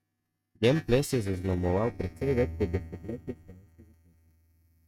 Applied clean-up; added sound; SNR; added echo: neural mask model RNNoise.